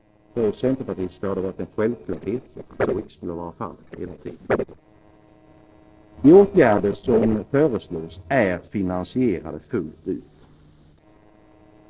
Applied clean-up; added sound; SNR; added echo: neural separator model SepFormer DNS4.